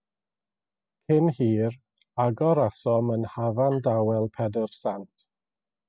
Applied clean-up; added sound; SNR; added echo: none; none; none; none.